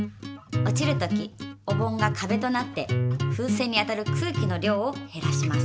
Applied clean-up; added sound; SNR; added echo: none; none; none; none.